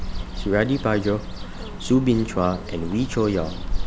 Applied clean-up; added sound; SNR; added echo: none; Bird; 5 dB; none.